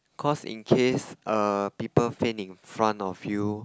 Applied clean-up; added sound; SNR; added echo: none; none; none; none.